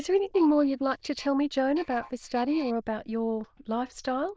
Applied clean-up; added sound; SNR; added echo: neural diffusion model UNIVERSE++.